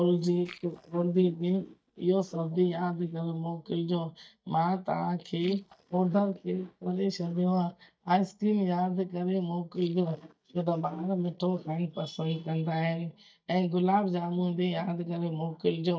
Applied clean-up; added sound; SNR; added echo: neural mask model DeepFilterNet 3.